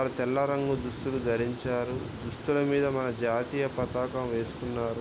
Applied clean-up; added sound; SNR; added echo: none; none; none; none.